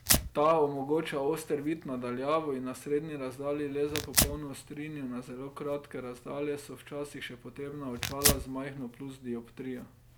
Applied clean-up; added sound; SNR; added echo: none; Tearing; 3 dB; none.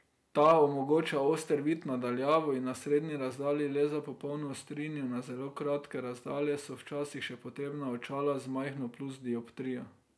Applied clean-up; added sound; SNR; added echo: none; none; none; none.